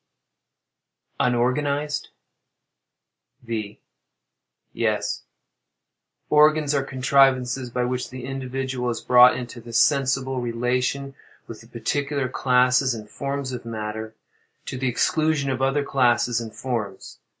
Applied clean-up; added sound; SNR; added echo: none; none; none; none.